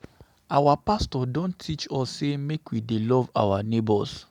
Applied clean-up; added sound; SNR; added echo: none; none; none; none.